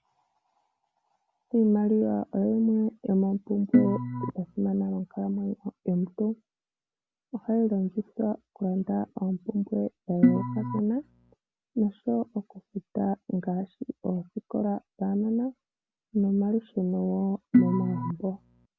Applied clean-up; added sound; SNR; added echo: none; Organ; -2 dB; none.